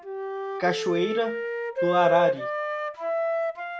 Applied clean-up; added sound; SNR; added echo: none; Wind instrument, woodwind instrument; -1 dB; none.